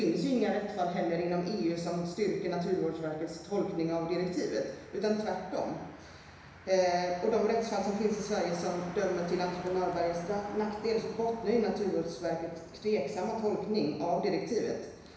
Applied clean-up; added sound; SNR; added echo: none; Motor vehicle (road); 19 dB; reverberation time 1.0 s.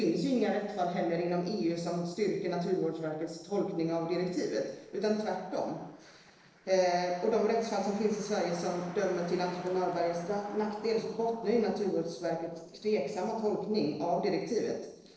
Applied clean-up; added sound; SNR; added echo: neural separator model SepFormer DNS4.